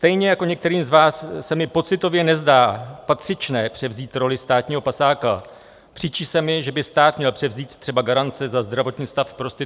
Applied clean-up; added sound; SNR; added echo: none; none; none; none.